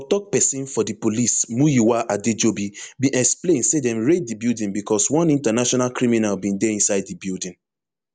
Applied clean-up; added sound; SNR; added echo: none; none; none; none.